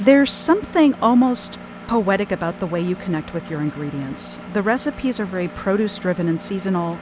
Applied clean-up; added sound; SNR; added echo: none; Engine; 16 dB; none.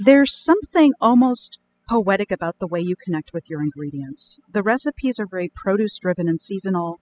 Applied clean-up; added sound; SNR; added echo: classical method spectral subtraction.